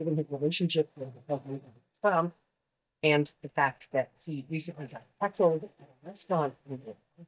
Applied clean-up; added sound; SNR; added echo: neural mask model DeepFilterNet 3.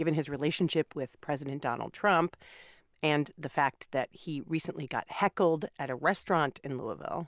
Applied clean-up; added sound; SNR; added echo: none; none; none; none.